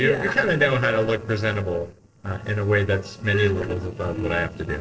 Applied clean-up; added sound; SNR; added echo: neural separator model SepFormer DNS4.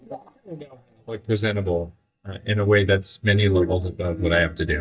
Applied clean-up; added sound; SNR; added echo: neural mask model DeepFilterNet 3.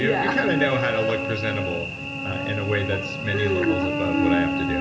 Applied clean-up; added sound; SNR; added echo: none; Cricket / Buzz; 1 dB; reverberation time 1.5 s.